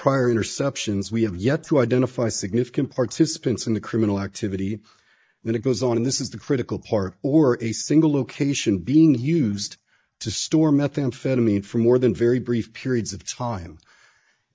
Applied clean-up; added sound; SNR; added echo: neural mask model DeepFilterNet 3.